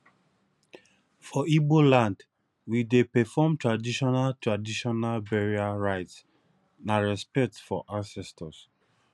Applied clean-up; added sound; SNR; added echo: none; none; none; none.